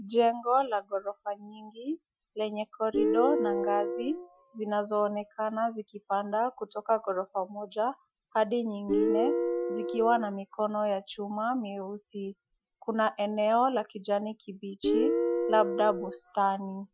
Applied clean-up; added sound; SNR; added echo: classical method Wiener filter.